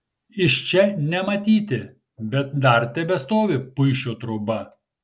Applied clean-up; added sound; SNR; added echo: none; none; none; none.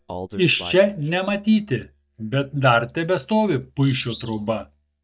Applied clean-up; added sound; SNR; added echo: neural mask model DeepFilterNet 3.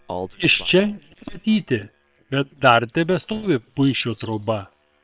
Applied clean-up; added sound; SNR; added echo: neural separator model SepFormer WHAM!.